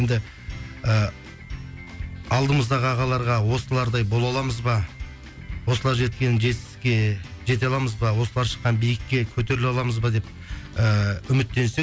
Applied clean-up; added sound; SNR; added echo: none; none; none; none.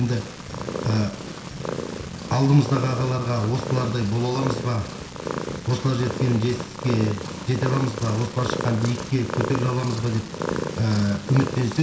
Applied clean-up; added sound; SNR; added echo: none; Purr; 7 dB; reverberation time 0.7 s.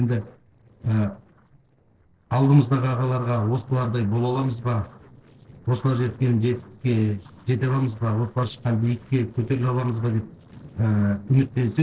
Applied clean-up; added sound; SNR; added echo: neural separator model SepFormer DNS4.